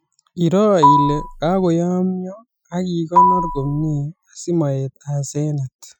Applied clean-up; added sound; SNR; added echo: classical method Wiener filter.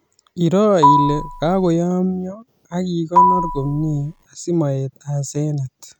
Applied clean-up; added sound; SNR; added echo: none; Marimba, xylophone; -1 dB; none.